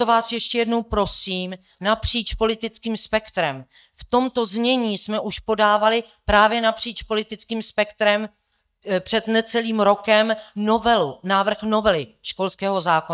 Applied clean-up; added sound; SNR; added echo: neural mask model DeepFilterNet 3.